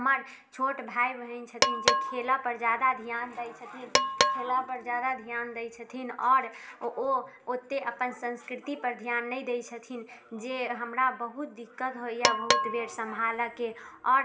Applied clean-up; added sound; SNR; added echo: none; Percussion; -1 dB; reverberation time 0.5 s.